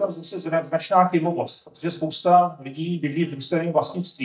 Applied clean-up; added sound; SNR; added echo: neural mask model DeepFilterNet 3.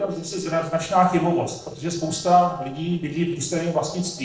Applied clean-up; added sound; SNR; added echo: neural separator model SepFormer DNS4.